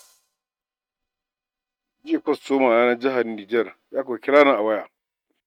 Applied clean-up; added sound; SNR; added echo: neural mask model RNNoise.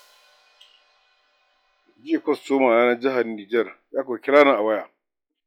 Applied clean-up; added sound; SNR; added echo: classical method log-MMSE.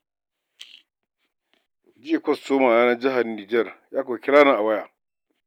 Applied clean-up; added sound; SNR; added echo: none; none; none; none.